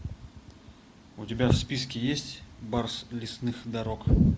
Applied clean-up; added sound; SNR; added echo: none; none; none; none.